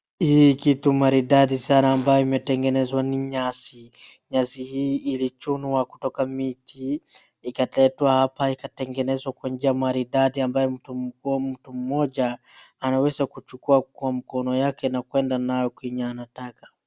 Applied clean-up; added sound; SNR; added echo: none; Fart; 18 dB; none.